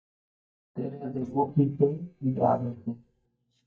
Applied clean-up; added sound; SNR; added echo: neural mask model DeepFilterNet 3.